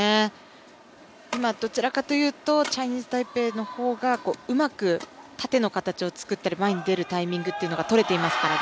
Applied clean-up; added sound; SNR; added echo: none; none; none; none.